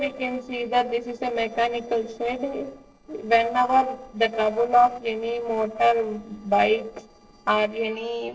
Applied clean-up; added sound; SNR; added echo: neural separator model SepFormer DNS4.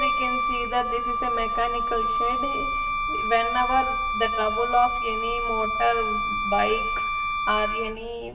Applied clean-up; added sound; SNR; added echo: none; Wind instrument, woodwind instrument; -1 dB; reverberation time 0.9 s.